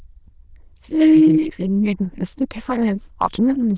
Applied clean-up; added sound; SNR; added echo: neural diffusion model UNIVERSE++.